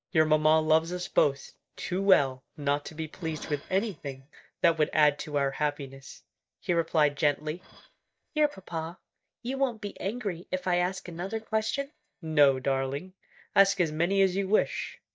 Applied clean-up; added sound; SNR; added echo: neural mask model DeepFilterNet 3.